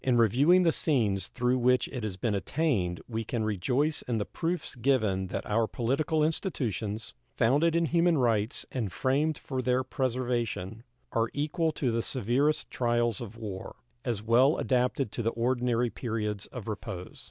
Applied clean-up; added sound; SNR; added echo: none; none; none; none.